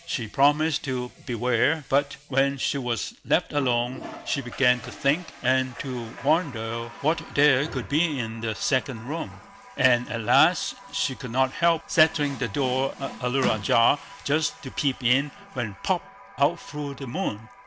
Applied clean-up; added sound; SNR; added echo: none; Water tap, faucet; 16 dB; none.